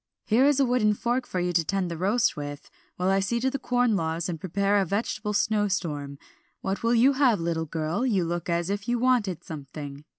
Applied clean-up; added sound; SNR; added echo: none; none; none; none.